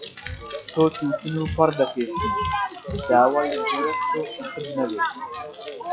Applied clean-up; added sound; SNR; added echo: classical method log-MMSE.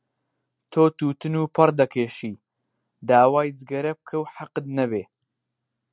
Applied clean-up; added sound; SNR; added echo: none; none; none; none.